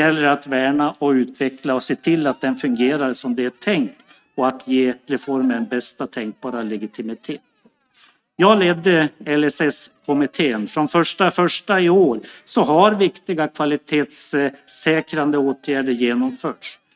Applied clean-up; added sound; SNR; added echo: neural mask model RNNoise.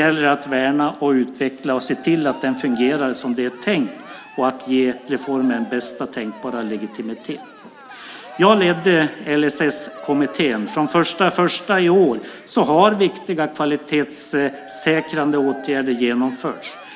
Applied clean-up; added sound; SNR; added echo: none; Cheering; 19 dB; none.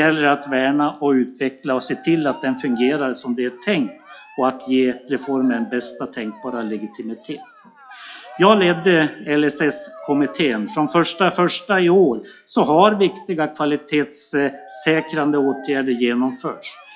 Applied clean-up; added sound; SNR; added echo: classical method log-MMSE.